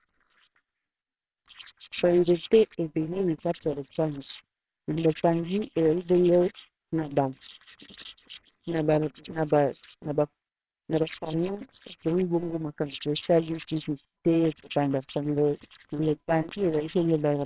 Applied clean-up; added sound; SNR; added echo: neural separator model SepFormer WHAMR!.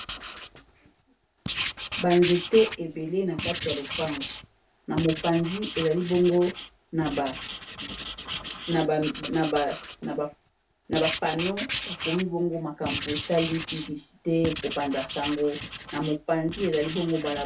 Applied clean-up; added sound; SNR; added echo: none; Writing; 9 dB; reverberation time 0.2 s.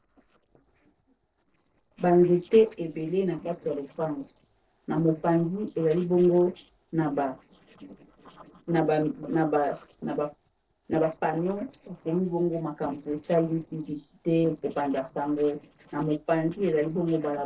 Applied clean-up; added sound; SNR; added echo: neural separator model SepFormer DNS4.